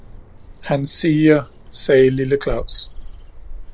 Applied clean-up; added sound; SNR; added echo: none; Bird vocalization, bird call, bird song; 13 dB; none.